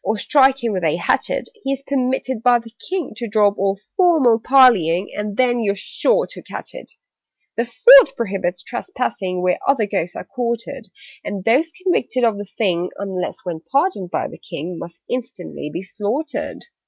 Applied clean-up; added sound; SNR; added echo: none; none; none; none.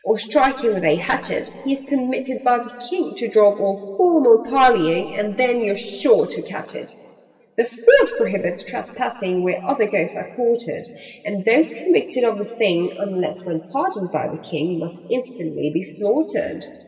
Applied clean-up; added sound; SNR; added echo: none; none; none; reverberation time 2.7 s.